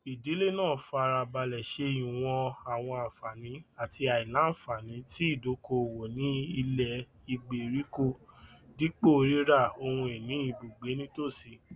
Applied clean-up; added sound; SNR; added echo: none; none; none; none.